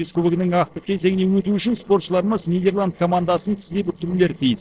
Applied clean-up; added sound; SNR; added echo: neural separator model SepFormer DNS4.